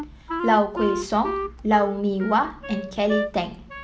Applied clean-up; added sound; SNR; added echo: none; Wind instrument, woodwind instrument; 8 dB; none.